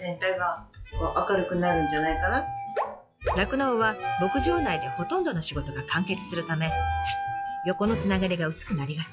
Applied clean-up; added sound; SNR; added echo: classical method log-MMSE.